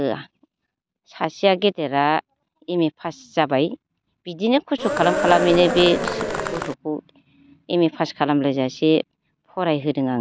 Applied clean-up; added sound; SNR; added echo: none; Cheering; 2 dB; none.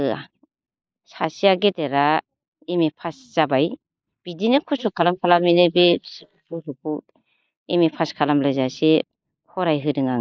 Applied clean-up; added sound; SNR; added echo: neural mask model Resemble Enhance denoiser.